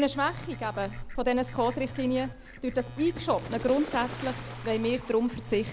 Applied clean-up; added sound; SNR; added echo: none; Telephone + Fowl; 11 dB; none.